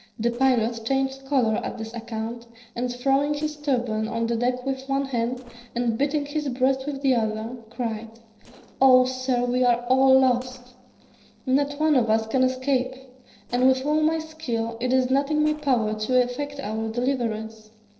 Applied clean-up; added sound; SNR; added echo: neural separator model SepFormer DNS4.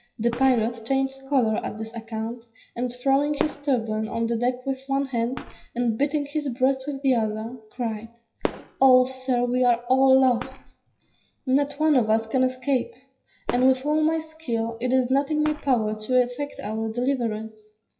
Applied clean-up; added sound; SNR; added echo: classical method WPE with log-MMSE.